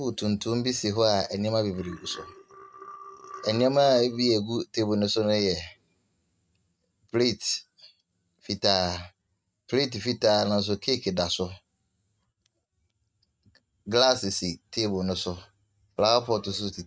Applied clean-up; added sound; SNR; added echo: neural mask model RNNoise.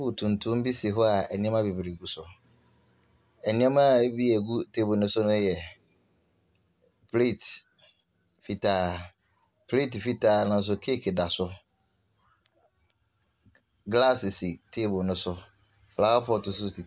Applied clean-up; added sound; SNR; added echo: none; none; none; none.